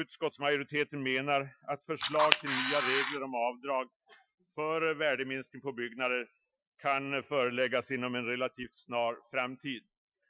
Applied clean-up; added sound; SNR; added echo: classical method Wiener filter.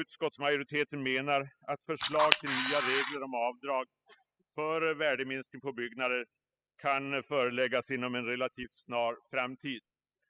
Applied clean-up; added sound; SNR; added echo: classical method spectral subtraction.